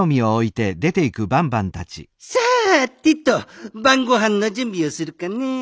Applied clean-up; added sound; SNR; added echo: none; none; none; none.